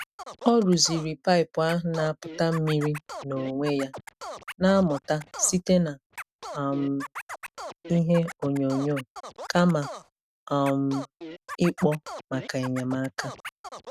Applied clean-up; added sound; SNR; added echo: none; Scratching (performance technique); 14 dB; none.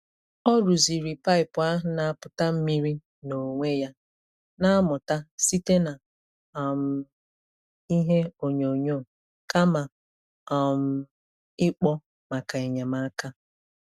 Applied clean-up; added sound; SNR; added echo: none; none; none; none.